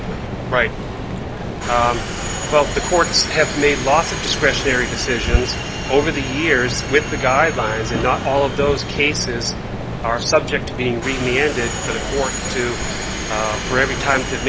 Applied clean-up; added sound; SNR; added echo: none; Subway, metro, underground; 4 dB; none.